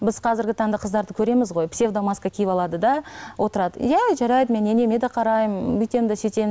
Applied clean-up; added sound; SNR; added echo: none; none; none; none.